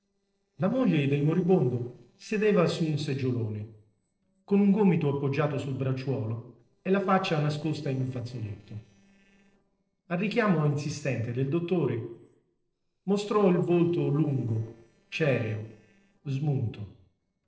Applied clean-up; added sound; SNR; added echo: neural separator model SepFormer DNS4.